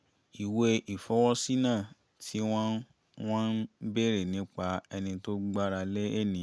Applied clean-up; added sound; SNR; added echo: none; none; none; none.